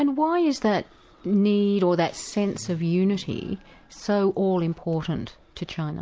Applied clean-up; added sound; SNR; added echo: none; none; none; none.